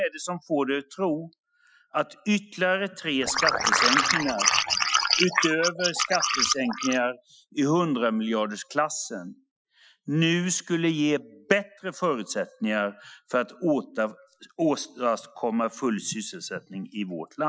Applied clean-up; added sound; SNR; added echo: classical method Wiener filter.